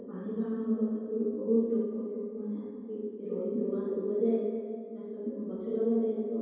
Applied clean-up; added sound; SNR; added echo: none; none; none; reverberation time 2.2 s.